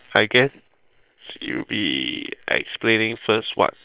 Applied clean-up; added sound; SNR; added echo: neural separator model SepFormer WHAM!.